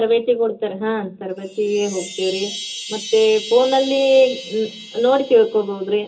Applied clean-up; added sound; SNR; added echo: none; Chime; 15 dB; reverberation time 0.2 s.